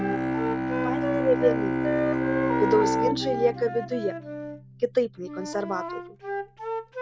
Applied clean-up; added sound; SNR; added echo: none; Wind instrument, woodwind instrument + Bowed string instrument; -1 dB; none.